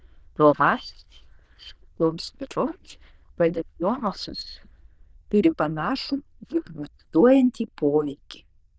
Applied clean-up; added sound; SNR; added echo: neural diffusion model UNIVERSE++.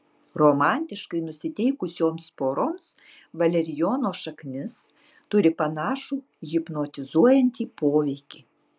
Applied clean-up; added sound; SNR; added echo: none; none; none; none.